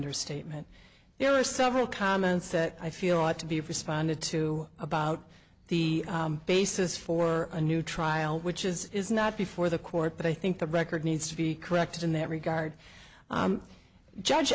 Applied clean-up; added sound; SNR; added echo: none; none; none; none.